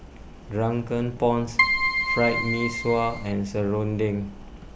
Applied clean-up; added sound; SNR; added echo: none; Keyboard (musical); -1 dB; none.